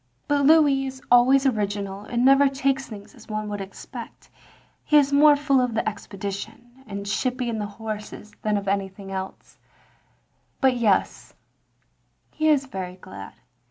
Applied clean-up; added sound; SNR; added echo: none; none; none; none.